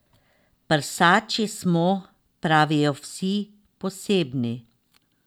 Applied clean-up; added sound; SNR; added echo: none; none; none; none.